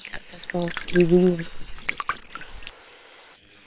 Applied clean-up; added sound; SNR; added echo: neural separator model SepFormer WHAM!.